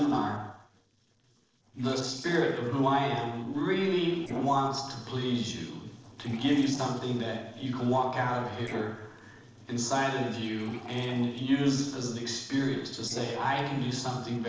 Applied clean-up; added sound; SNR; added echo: neural separator model SepFormer DNS4.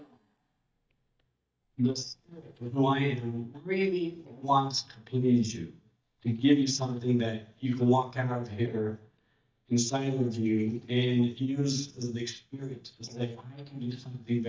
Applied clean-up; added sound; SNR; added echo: neural mask model DeepFilterNet 3.